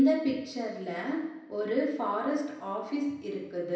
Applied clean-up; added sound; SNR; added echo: none; none; none; reverberation time 0.9 s.